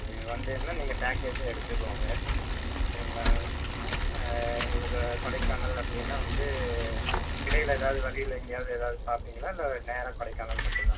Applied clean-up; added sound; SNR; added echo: none; Bicycle; -5 dB; reverberation time 0.4 s.